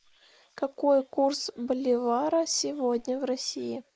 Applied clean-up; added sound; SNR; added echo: neural mask model Resemble Enhance denoiser.